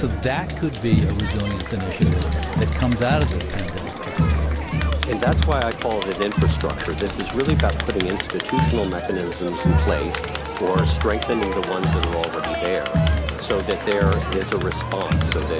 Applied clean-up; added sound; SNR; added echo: none; Crowd; -3 dB; none.